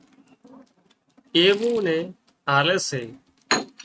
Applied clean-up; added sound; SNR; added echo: neural mask model RNNoise.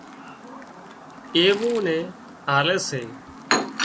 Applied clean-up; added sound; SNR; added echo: none; Chirp, tweet; 7 dB; none.